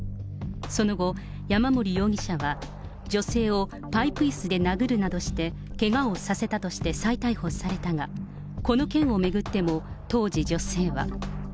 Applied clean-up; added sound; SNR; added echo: none; none; none; none.